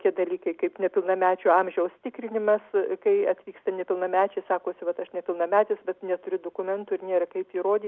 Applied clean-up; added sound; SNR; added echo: none; none; none; none.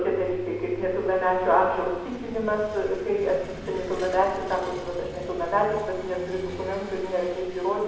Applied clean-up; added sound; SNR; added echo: none; Engine / Vehicle; 14 dB; reverberation time 1.0 s.